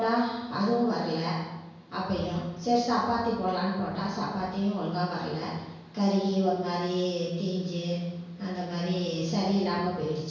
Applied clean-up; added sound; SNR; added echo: none; none; none; reverberation time 1.0 s.